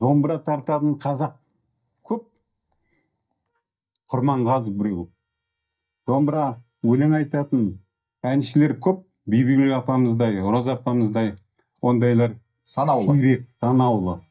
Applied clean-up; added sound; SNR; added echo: neural mask model DeepFilterNet 3.